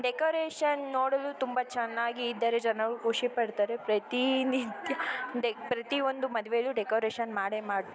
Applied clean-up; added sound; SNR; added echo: none; none; none; none.